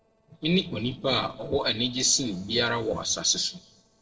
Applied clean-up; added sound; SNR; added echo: neural separator model SepFormer DNS4.